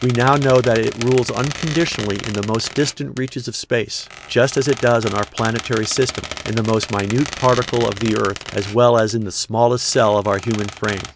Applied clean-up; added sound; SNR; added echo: none; Squeak; 13 dB; none.